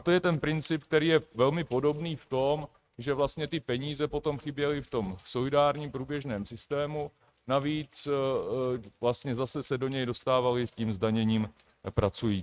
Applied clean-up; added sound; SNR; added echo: neural mask model RNNoise.